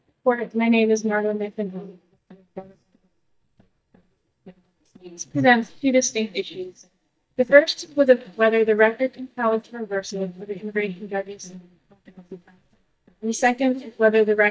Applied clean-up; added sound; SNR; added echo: neural mask model DeepFilterNet 3.